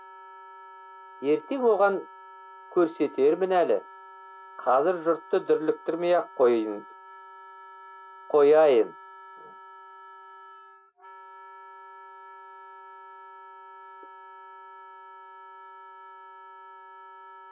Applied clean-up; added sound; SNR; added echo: none; Wind instrument, woodwind instrument; 18 dB; none.